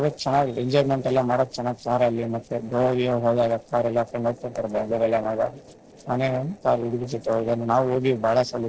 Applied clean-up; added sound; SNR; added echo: neural separator model SepFormer DNS4.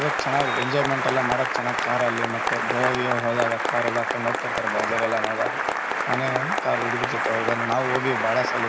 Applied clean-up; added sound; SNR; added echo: none; Applause; -1 dB; none.